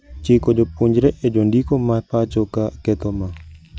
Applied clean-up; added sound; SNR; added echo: none; none; none; none.